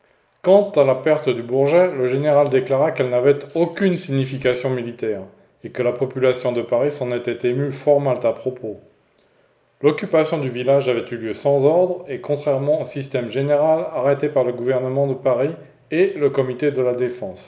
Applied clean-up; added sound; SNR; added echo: neural mask model Resemble Enhance denoiser.